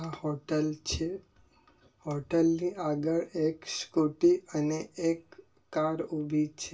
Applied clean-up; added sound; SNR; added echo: none; none; none; reverberation time 0.2 s.